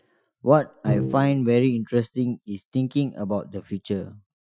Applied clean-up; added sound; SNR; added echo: classical method Wiener filter.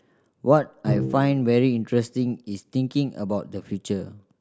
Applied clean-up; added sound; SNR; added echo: none; Bowed string instrument; 9 dB; none.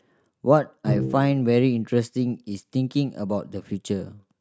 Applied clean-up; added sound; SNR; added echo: neural mask model RNNoise.